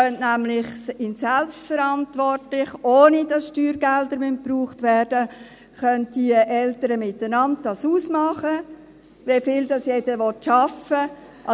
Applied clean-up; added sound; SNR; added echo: none; none; none; none.